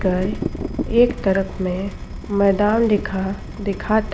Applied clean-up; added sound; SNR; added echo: none; Drip / Water tap, faucet; 8 dB; none.